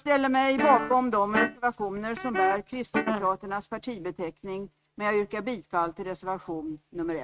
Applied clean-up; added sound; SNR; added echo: neural mask model RNNoise.